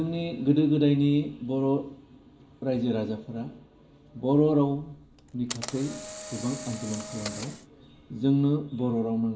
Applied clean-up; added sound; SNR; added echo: none; Camera; 13 dB; reverberation time 0.2 s.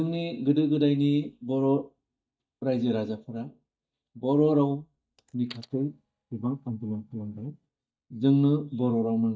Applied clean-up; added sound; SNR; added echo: neural mask model DeepFilterNet 3.